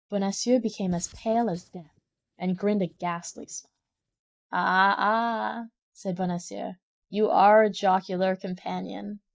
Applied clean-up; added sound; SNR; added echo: neural mask model DeepFilterNet 3.